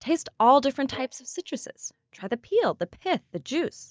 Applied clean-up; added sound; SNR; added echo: neural mask model DeepFilterNet 3.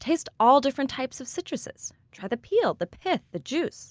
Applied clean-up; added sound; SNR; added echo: none; none; none; none.